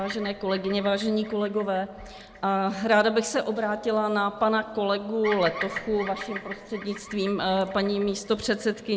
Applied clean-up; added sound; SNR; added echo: none; Bird vocalization, bird call, bird song; 15 dB; none.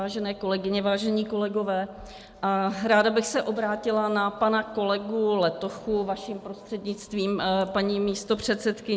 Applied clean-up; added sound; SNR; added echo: none; none; none; none.